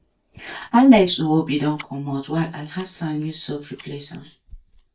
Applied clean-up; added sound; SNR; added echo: neural mask model DeepFilterNet 3.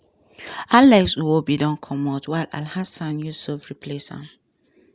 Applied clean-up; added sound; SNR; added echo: none; none; none; none.